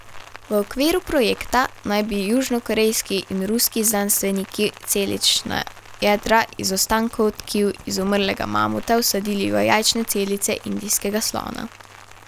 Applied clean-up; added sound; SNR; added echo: none; Rain; 19 dB; none.